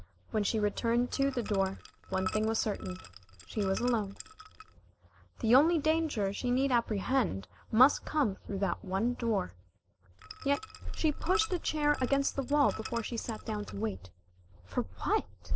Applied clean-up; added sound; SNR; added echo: none; Liquid; 14 dB; none.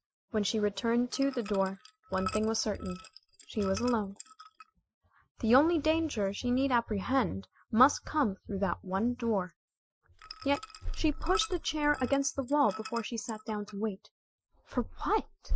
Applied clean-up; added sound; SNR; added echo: classical method Wiener filter.